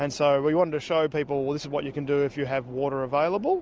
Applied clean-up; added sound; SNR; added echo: none; none; none; none.